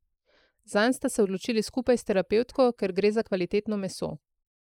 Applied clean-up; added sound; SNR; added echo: neural mask model Resemble Enhance denoiser.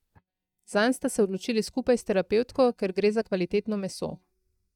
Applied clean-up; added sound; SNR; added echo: neural mask model DeepFilterNet 3.